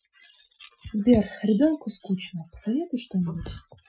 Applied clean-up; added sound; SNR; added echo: classical method Wiener filter.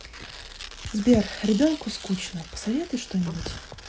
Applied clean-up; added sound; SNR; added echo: none; Tearing; 16 dB; none.